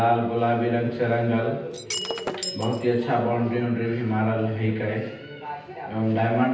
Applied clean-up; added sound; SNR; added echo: none; Shatter; 9 dB; reverberation time 0.9 s.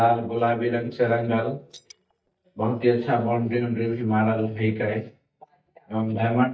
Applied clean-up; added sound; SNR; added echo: neural mask model DeepFilterNet 3.